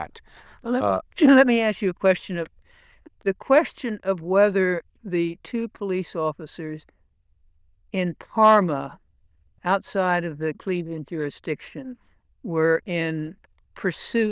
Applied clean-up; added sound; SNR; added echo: neural diffusion model UNIVERSE++.